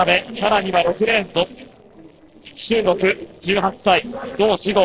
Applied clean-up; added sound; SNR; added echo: neural separator model SepFormer DNS4.